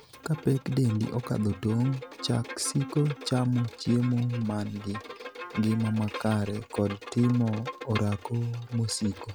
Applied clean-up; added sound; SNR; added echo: none; Bowed string instrument; 15 dB; none.